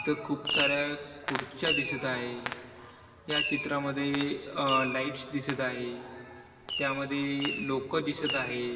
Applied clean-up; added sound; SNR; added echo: none; Fireworks; 4 dB; reverberation time 2.7 s.